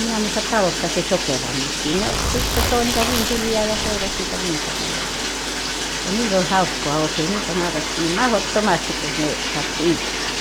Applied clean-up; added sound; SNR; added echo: none; Bathtub (filling or washing) + Zipper (clothing); 0 dB; none.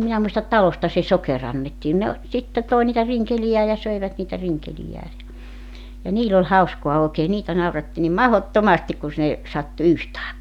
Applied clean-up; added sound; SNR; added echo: none; none; none; none.